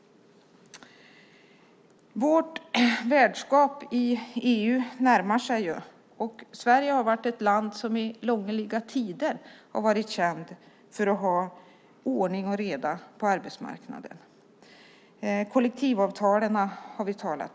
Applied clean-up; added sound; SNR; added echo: none; none; none; none.